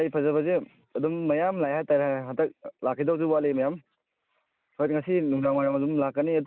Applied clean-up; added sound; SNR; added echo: none; none; none; none.